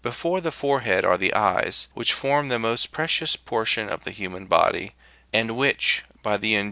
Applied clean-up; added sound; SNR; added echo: none; none; none; none.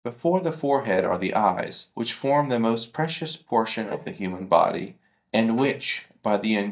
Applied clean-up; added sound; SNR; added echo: neural mask model DeepFilterNet 3.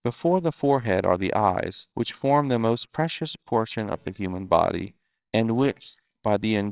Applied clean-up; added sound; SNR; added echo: neural separator model SepFormer WHAMR!.